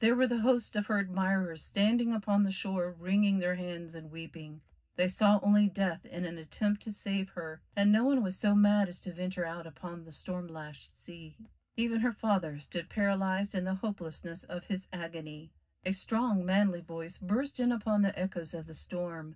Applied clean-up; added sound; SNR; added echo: none; none; none; reverberation time 0.4 s.